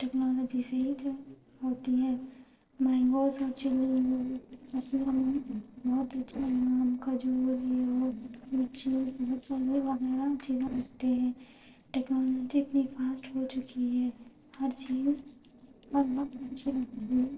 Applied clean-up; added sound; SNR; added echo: neural separator model SepFormer DNS4.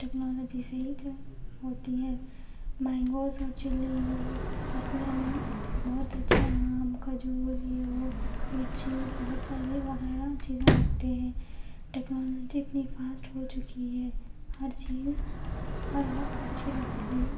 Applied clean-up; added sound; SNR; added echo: none; Sliding door; -2 dB; reverberation time 0.8 s.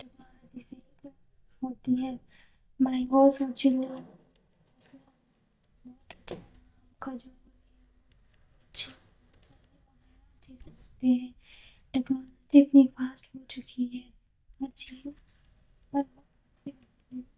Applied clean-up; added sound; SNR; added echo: neural mask model DeepFilterNet 3.